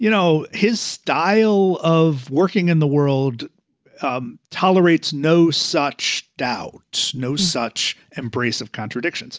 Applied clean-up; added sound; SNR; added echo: none; none; none; none.